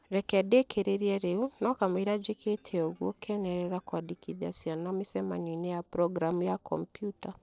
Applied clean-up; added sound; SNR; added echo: neural separator model SepFormer DNS4.